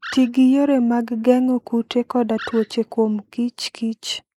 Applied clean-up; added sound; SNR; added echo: neural mask model Resemble Enhance denoiser.